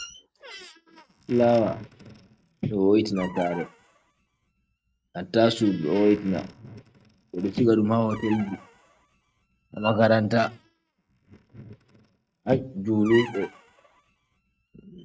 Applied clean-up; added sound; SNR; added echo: neural mask model RNNoise.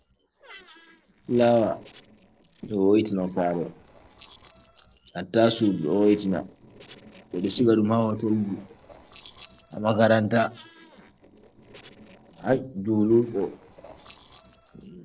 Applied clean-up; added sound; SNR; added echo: neural separator model SepFormer DNS4.